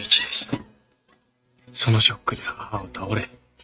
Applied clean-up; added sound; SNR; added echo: neural mask model RNNoise.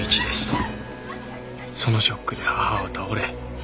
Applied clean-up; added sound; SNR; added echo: none; Piano; 14 dB; none.